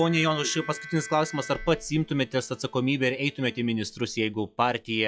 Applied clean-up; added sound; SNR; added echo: classical method log-MMSE.